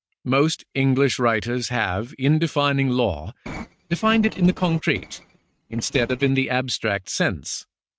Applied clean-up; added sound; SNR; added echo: neural mask model RNNoise.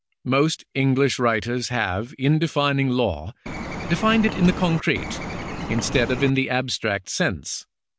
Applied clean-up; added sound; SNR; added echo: none; Bird; 7 dB; none.